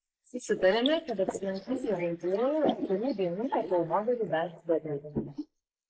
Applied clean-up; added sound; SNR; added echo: neural mask model Resemble Enhance denoiser.